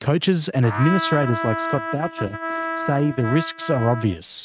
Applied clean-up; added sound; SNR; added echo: neural mask model RNNoise.